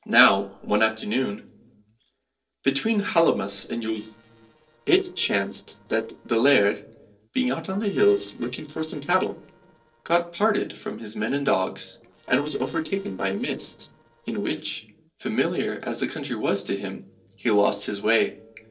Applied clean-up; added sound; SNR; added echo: neural separator model SepFormer DNS4.